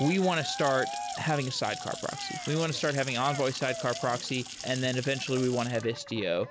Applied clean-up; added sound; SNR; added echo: none; Cheering + Sink (filling or washing) / Water tap, faucet / Splash, splatter; 10 dB; none.